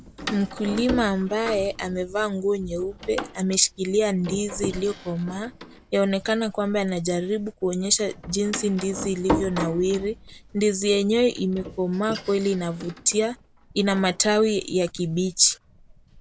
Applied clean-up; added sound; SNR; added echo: none; Door; 12 dB; none.